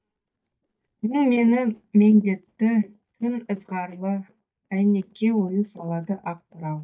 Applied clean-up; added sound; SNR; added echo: neural mask model DeepFilterNet 3.